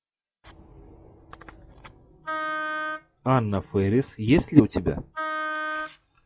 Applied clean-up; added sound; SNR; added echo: classical method log-MMSE.